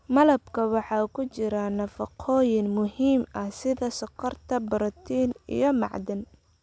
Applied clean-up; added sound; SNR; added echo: none; none; none; none.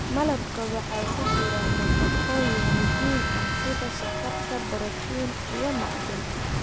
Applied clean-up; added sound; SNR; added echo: none; Rain + Harmonica; -5 dB; none.